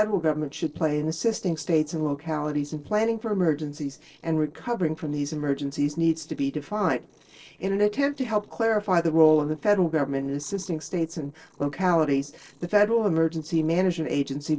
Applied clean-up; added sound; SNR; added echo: neural separator model SepFormer DNS4.